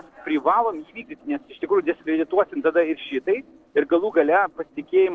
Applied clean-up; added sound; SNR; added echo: neural separator model SepFormer DNS4.